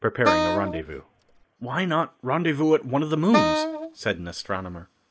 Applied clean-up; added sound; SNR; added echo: none; Wind instrument, woodwind instrument; 0 dB; none.